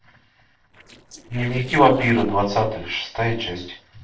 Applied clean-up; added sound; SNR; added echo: neural separator model SepFormer DNS4.